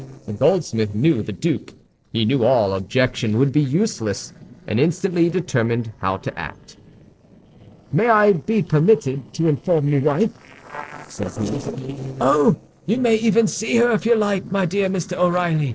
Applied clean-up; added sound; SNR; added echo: neural separator model SepFormer DNS4.